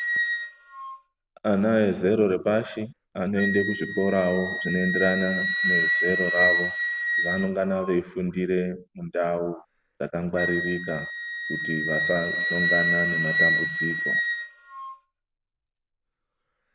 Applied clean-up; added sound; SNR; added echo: none; Wind instrument, woodwind instrument; 1 dB; none.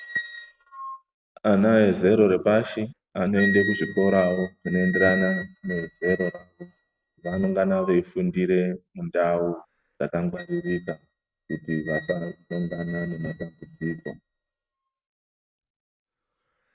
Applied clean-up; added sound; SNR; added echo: neural mask model RNNoise.